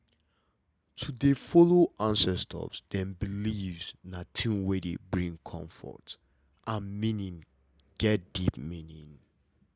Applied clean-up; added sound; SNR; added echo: none; none; none; none.